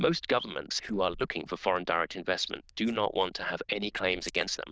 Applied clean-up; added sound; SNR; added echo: neural diffusion model UNIVERSE++.